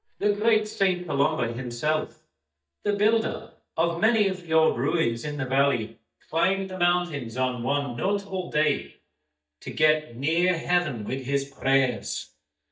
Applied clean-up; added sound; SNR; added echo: neural mask model DeepFilterNet 3.